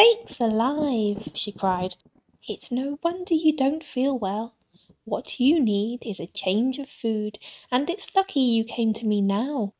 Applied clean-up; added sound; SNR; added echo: neural mask model RNNoise.